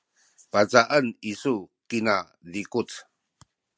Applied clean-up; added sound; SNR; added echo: none; none; none; none.